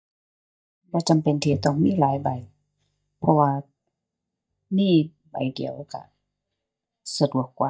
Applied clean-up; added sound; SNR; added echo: neural mask model DeepFilterNet 3.